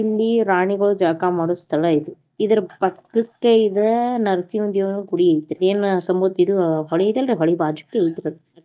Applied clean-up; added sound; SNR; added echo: neural mask model DeepFilterNet 3.